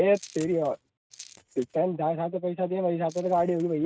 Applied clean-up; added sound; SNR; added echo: neural mask model RNNoise.